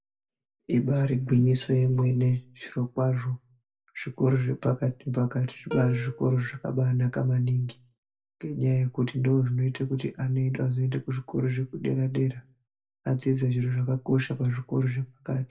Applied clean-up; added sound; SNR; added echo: none; Plucked string instrument; 14 dB; reverberation time 0.1 s.